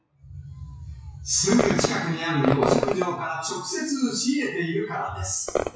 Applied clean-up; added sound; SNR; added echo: classical method WPE with log-MMSE.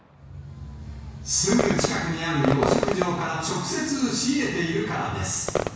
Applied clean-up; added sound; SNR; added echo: none; Fireworks; 5 dB; reverberation time 1.1 s.